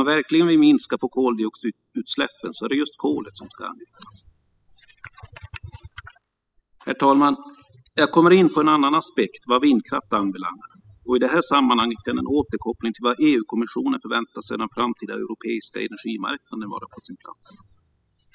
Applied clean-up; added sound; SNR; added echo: classical method spectral subtraction.